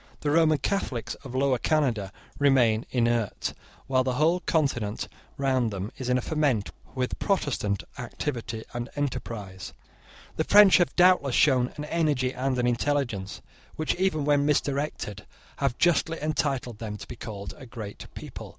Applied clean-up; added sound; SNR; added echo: none; none; none; none.